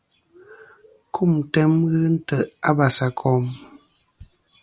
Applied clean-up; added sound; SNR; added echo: none; none; none; none.